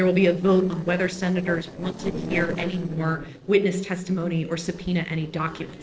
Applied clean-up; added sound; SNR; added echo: neural separator model SepFormer DNS4.